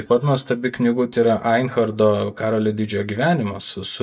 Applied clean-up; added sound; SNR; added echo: neural mask model DeepFilterNet 3.